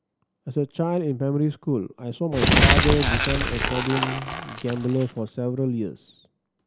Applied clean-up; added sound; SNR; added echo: none; Crumpling, crinkling; -4 dB; none.